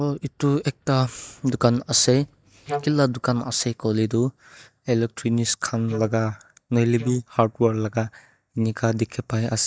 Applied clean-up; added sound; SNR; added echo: neural mask model DeepFilterNet 3.